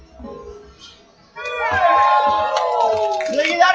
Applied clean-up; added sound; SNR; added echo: classical method WPE with log-MMSE.